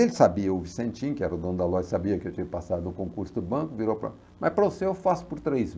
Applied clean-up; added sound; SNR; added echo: none; none; none; none.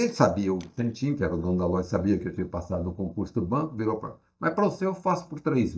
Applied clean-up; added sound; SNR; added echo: neural mask model DeepFilterNet 3.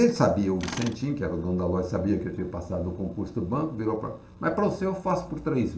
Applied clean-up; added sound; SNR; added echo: none; Tools; 17 dB; reverberation time 0.5 s.